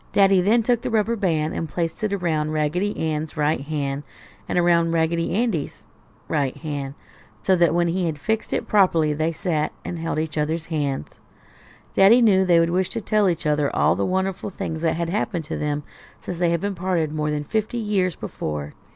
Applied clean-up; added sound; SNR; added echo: none; none; none; none.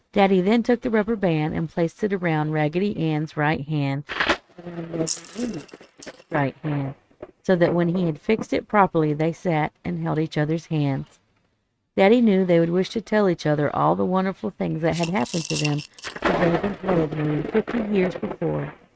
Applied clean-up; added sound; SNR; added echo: neural mask model RNNoise.